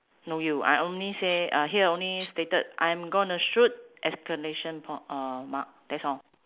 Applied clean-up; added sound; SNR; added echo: neural mask model Resemble Enhance denoiser.